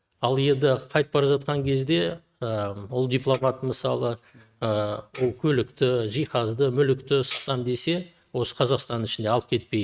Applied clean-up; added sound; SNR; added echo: neural mask model RNNoise.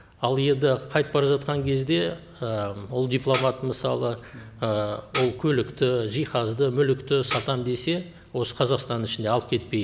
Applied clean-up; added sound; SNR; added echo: none; Tambourine; 13 dB; none.